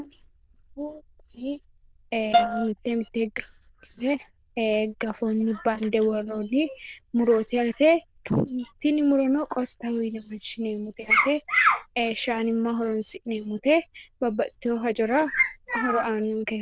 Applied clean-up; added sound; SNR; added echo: neural diffusion model UNIVERSE++.